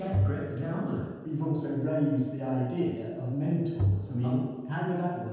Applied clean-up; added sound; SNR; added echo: none; Bowed string instrument; 2 dB; reverberation time 1.2 s.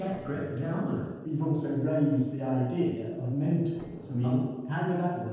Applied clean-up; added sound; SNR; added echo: neural separator model SepFormer DNS4.